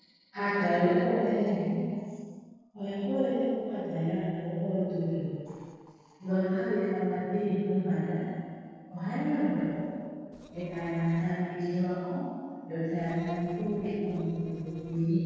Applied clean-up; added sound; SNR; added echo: neural separator model SepFormer DNS4.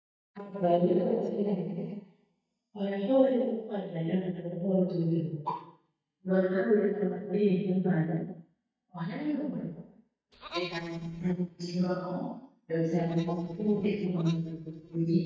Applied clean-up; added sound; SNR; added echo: neural mask model DeepFilterNet 3.